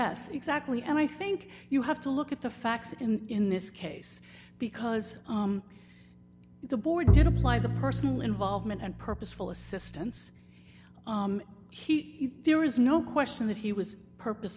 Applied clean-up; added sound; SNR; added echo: none; Bowed string instrument; -3 dB; none.